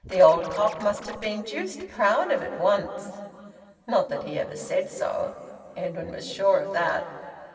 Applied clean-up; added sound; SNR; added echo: none; Scratching (performance technique); 16 dB; reverberation time 2.6 s.